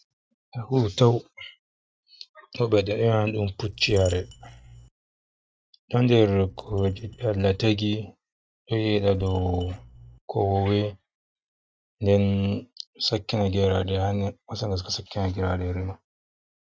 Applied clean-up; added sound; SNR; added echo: neural mask model RNNoise.